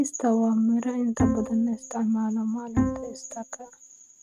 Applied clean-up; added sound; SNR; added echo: neural mask model RNNoise.